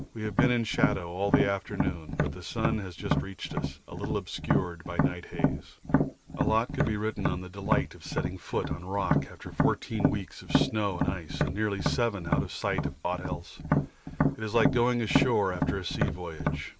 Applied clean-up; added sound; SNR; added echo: none; Tap; -2 dB; none.